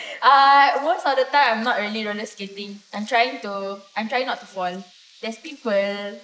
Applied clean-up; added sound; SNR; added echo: neural mask model Resemble Enhance denoiser.